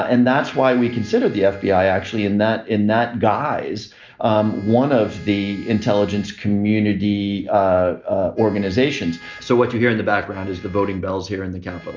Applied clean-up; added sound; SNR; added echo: none; none; none; none.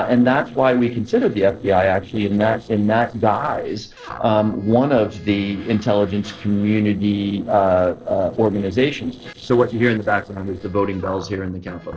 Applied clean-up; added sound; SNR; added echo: neural separator model SepFormer DNS4.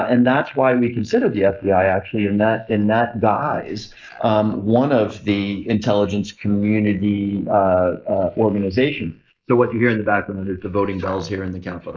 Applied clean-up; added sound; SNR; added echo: neural mask model Resemble Enhance denoiser.